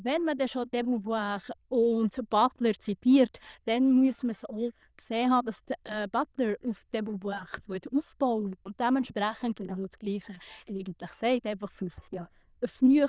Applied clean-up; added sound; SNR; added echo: neural diffusion model UNIVERSE++.